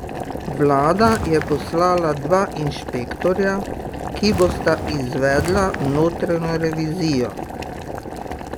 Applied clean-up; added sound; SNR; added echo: none; Walk, footsteps + Boiling; 7 dB; none.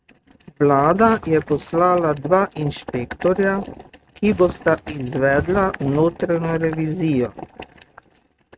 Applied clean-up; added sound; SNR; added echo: neural mask model RNNoise.